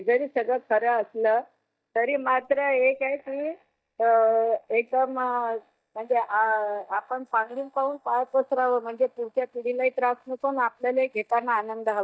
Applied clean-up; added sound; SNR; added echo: neural mask model DeepFilterNet 3.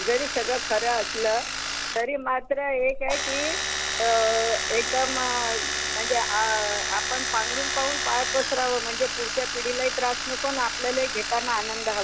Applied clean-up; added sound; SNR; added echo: none; Domestic sounds, home sounds; 2 dB; none.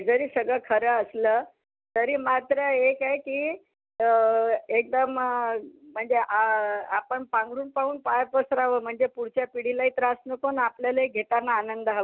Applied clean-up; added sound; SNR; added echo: none; none; none; none.